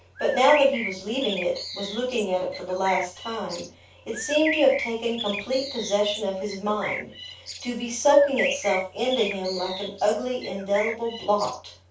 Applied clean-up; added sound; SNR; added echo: none; Bird; 10 dB; reverberation time 0.3 s.